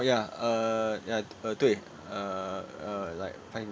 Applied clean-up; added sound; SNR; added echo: none; none; none; none.